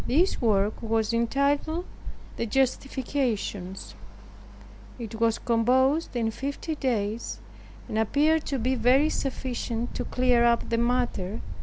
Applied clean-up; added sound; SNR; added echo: none; none; none; none.